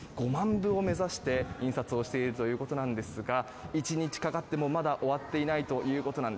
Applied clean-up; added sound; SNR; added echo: none; Thunder / Wind; 15 dB; none.